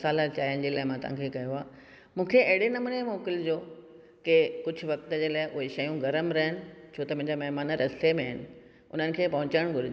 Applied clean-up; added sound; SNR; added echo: none; none; none; none.